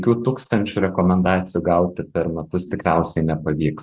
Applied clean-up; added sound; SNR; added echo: none; none; none; none.